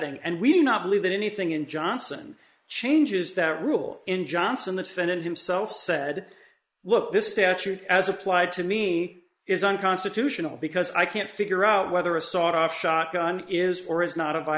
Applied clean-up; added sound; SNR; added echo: neural mask model Resemble Enhance denoiser.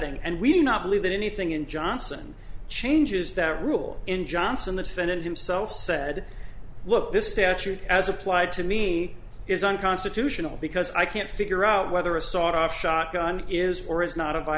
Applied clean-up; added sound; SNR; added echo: none; none; none; none.